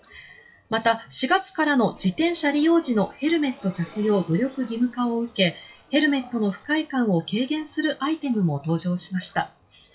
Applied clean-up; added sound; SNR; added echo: classical method WPE with log-MMSE.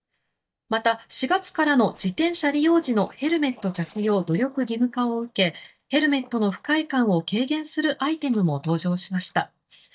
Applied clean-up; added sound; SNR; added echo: neural mask model DeepFilterNet 3.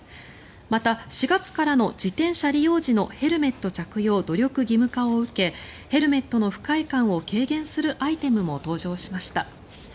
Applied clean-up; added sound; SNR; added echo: none; none; none; none.